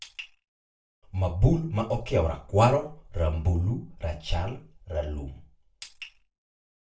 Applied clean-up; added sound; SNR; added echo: none; none; none; reverberation time 0.3 s.